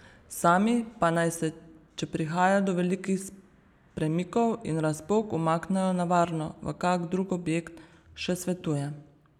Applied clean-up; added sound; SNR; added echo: none; none; none; none.